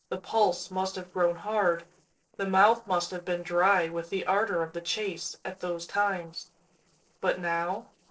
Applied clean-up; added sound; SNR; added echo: neural separator model SepFormer DNS4.